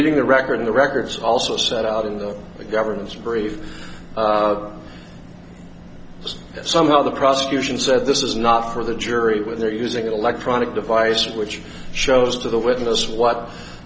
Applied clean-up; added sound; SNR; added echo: none; none; none; none.